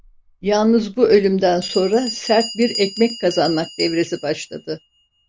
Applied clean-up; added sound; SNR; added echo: none; Bell; 14 dB; none.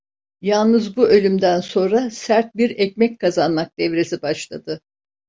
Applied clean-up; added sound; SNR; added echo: none; none; none; none.